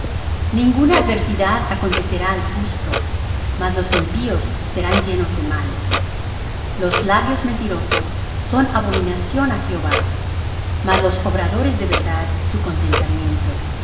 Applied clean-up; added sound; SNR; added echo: none; Clock; -2 dB; reverberation time 1.3 s.